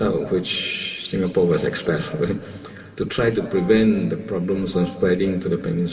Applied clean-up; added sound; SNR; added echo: none; Brass instrument; 20 dB; reverberation time 2.3 s.